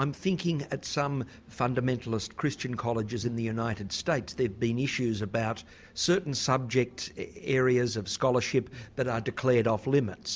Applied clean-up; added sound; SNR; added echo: none; none; none; none.